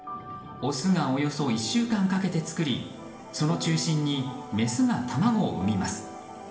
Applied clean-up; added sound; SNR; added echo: none; none; none; reverberation time 0.8 s.